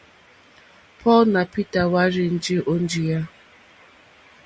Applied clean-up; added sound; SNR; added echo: none; none; none; none.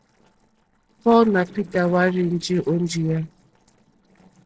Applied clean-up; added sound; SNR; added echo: neural separator model SepFormer DNS4.